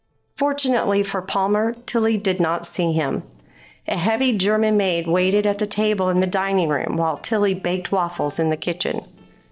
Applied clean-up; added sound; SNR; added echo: neural separator model SepFormer DNS4.